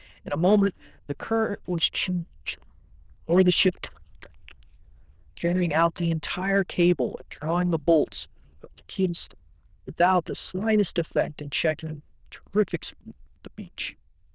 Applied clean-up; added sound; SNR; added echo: neural diffusion model UNIVERSE++.